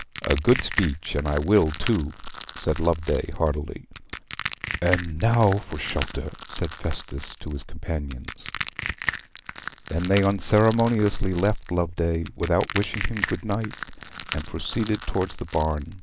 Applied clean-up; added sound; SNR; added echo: none; Crushing; 11 dB; none.